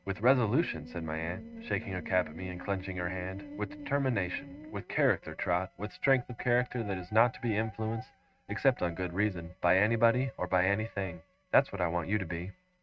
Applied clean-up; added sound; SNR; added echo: neural mask model RNNoise.